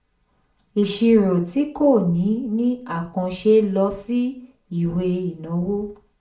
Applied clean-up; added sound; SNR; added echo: none; none; none; reverberation time 0.4 s.